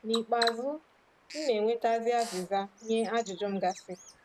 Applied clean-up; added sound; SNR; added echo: none; Bird vocalization, bird call, bird song; 12 dB; none.